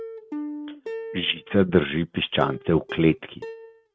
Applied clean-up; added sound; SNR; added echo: neural mask model RNNoise.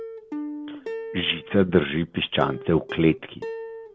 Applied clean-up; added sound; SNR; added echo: none; Plucked string instrument; 11 dB; none.